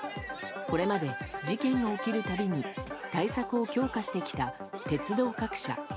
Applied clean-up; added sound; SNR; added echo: none; none; none; none.